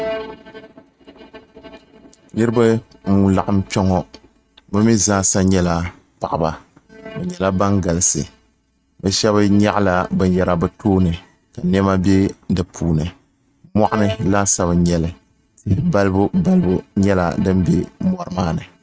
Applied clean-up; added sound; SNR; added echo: neural mask model RNNoise.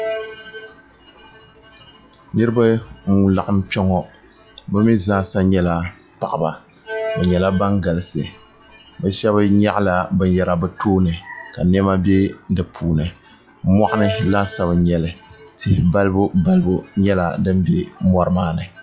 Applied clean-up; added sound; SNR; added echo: classical method log-MMSE.